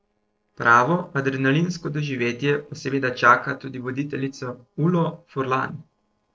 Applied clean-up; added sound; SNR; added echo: neural separator model SepFormer DNS4.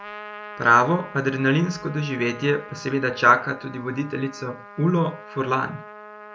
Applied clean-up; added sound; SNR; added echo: none; Trumpet; 17 dB; none.